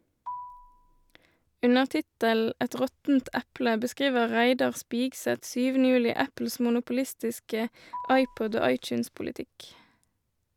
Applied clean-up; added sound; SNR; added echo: none; Marimba, xylophone; 17 dB; none.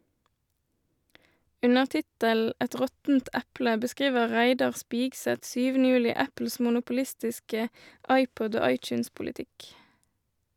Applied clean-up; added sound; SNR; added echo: none; none; none; none.